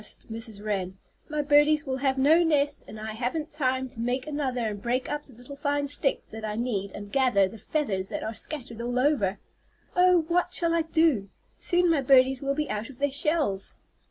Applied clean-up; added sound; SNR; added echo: none; none; none; none.